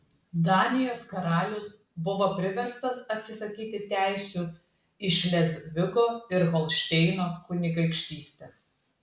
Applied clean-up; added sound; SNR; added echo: none; none; none; none.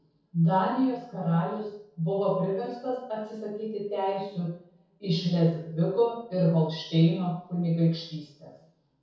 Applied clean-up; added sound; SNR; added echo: none; none; none; reverberation time 0.6 s.